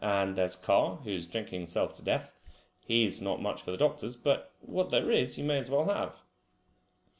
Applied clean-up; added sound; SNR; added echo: none; none; none; none.